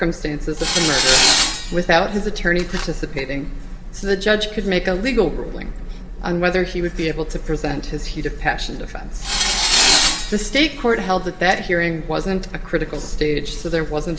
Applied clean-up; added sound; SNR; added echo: none; Tools; -3 dB; reverberation time 2.9 s.